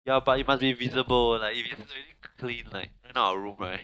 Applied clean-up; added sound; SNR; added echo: neural mask model DeepFilterNet 3.